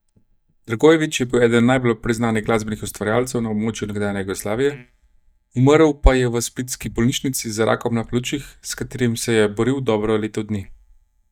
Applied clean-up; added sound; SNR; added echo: neural mask model DeepFilterNet 3.